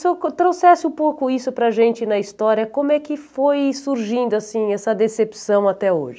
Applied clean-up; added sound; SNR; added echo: none; none; none; none.